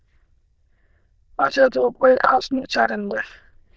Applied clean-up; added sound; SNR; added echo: neural diffusion model UNIVERSE++.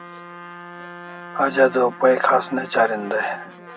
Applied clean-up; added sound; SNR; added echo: none; Trumpet; 17 dB; none.